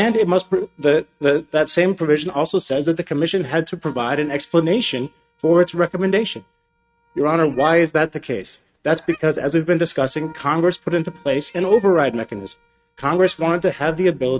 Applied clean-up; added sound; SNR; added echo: neural mask model RNNoise.